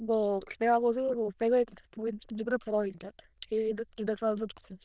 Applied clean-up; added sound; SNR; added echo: neural diffusion model UNIVERSE++.